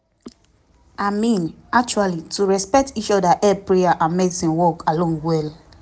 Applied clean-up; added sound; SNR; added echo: none; none; none; none.